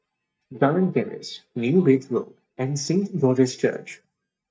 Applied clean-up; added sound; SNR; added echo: neural mask model DeepFilterNet 3.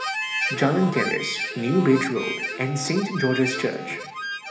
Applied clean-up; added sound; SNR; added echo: none; Harmonica; 6 dB; reverberation time 1.0 s.